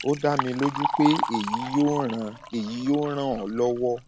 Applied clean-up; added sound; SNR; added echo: none; Liquid; 6 dB; none.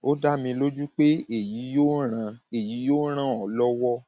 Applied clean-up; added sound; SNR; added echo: none; none; none; none.